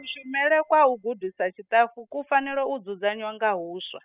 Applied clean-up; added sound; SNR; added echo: classical method spectral subtraction.